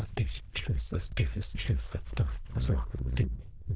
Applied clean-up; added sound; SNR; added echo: neural diffusion model UNIVERSE++.